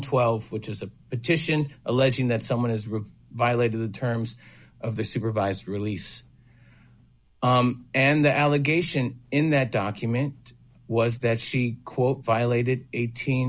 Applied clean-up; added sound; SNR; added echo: none; none; none; none.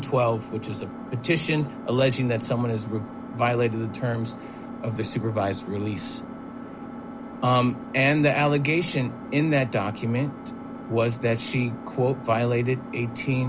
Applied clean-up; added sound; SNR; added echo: none; Engine; 11 dB; none.